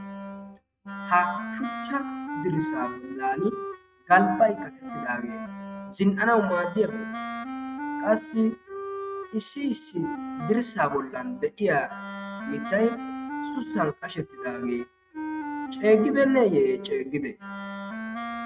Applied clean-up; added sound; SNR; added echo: neural mask model RNNoise.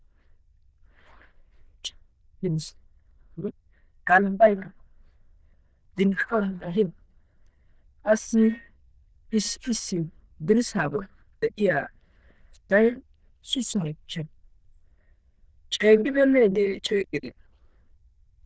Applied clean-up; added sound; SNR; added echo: neural diffusion model UNIVERSE++.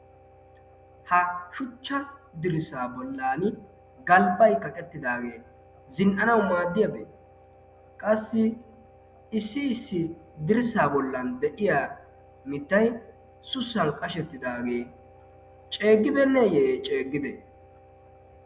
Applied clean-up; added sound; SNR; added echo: none; none; none; none.